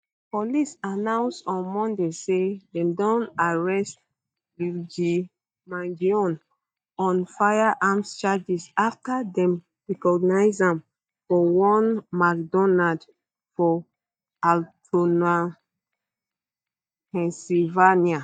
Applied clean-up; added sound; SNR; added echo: neural mask model DeepFilterNet 3.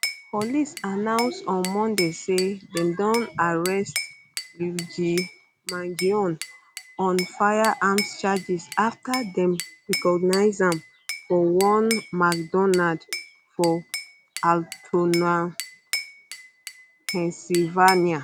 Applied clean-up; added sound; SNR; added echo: none; Glass / Bell; 12 dB; none.